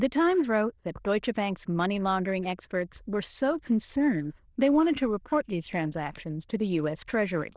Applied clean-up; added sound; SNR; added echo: neural diffusion model UNIVERSE++.